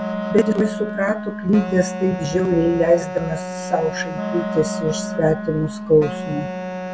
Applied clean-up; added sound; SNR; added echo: none; Wind instrument, woodwind instrument + Wind instrument, woodwind instrument; 6 dB; none.